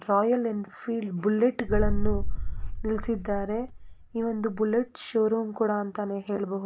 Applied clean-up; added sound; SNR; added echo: none; Boom; 0 dB; none.